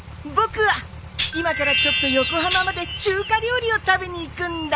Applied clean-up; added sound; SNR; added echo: none; Tambourine; 10 dB; none.